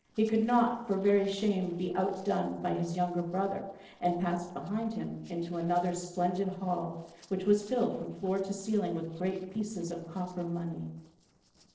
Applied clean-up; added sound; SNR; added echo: neural separator model SepFormer DNS4.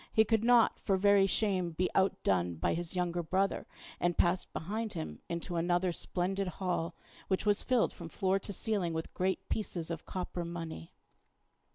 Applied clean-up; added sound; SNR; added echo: none; none; none; none.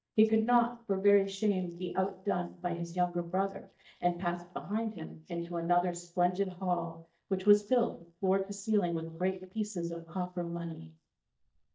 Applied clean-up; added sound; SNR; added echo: neural mask model DeepFilterNet 3.